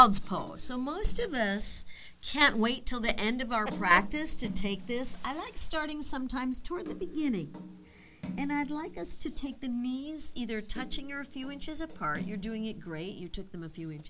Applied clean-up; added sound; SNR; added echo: none; none; none; none.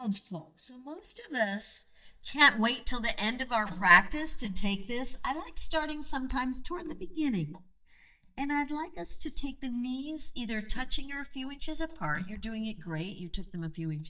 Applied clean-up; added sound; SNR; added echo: neural mask model DeepFilterNet 3.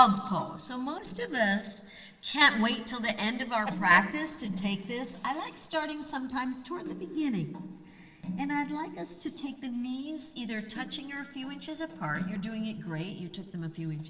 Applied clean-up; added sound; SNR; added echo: neural separator model SepFormer DNS4.